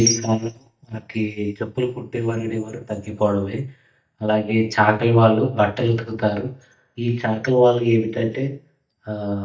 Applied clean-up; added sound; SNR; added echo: neural mask model DeepFilterNet 3.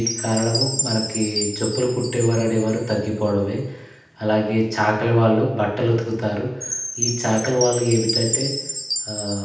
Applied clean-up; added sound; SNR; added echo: none; Chime; 7 dB; reverberation time 0.8 s.